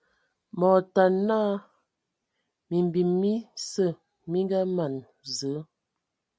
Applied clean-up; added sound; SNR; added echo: none; none; none; none.